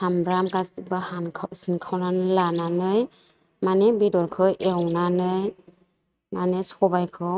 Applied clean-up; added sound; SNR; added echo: neural mask model RNNoise.